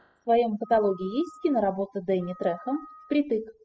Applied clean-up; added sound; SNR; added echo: classical method spectral subtraction.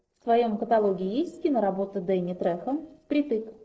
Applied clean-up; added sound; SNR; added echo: neural separator model SepFormer DNS4.